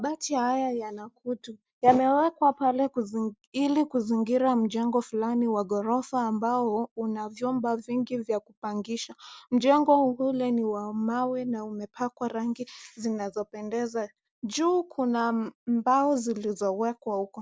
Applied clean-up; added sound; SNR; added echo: none; none; none; none.